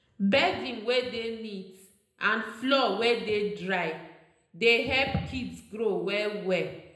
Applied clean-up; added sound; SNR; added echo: none; none; none; reverberation time 0.8 s.